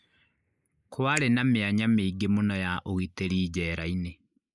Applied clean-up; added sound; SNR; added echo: neural mask model Resemble Enhance denoiser.